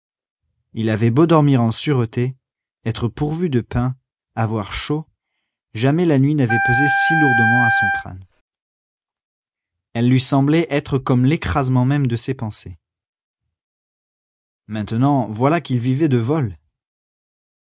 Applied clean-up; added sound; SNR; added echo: none; Wind instrument, woodwind instrument; -2 dB; none.